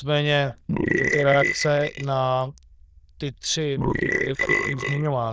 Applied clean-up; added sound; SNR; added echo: neural diffusion model UNIVERSE++.